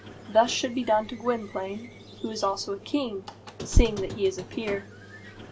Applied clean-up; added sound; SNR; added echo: none; Squeak; 15 dB; reverberation time 0.2 s.